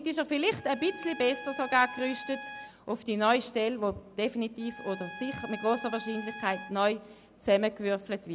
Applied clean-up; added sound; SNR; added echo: none; Trumpet; 15 dB; none.